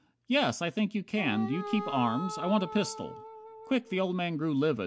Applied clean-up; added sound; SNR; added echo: none; Wind instrument, woodwind instrument; 11 dB; none.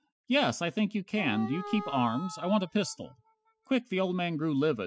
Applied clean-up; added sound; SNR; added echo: classical method spectral subtraction.